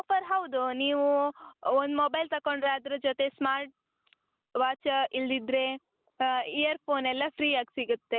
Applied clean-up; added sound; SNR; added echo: none; none; none; none.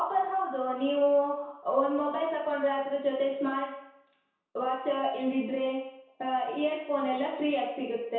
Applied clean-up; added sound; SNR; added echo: none; none; none; reverberation time 0.7 s.